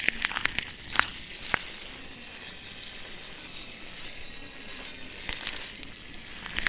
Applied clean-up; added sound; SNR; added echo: neural separator model SepFormer WHAMR!.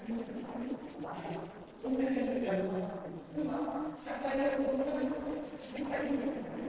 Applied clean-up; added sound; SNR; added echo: neural separator model SepFormer DNS4.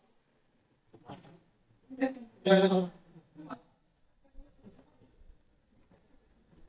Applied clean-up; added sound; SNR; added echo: neural mask model DeepFilterNet 3.